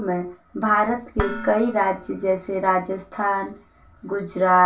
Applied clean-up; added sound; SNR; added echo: none; Dishes, pots, and pans; 13 dB; reverberation time 0.3 s.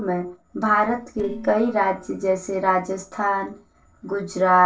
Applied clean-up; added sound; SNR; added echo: neural separator model SepFormer DNS4.